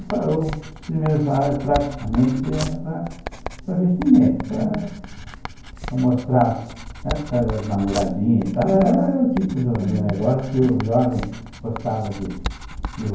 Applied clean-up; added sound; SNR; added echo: none; Writing; 12 dB; reverberation time 0.9 s.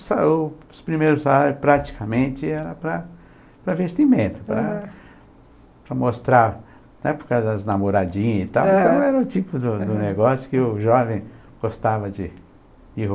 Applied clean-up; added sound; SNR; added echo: none; none; none; none.